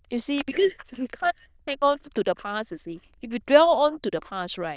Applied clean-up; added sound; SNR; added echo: neural diffusion model UNIVERSE++.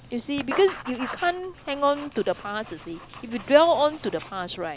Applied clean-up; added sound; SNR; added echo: none; Writing; 15 dB; none.